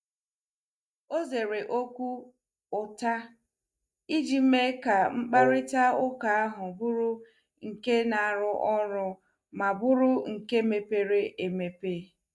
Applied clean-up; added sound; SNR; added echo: neural mask model DeepFilterNet 3.